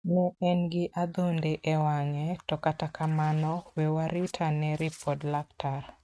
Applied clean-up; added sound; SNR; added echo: neural mask model RNNoise.